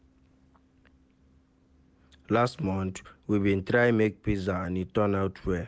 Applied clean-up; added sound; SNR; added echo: none; none; none; none.